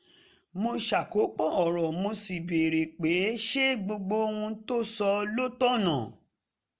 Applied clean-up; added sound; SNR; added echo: none; none; none; none.